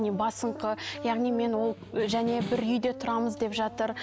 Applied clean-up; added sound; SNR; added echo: none; Brass instrument + Snare drum; 12 dB; none.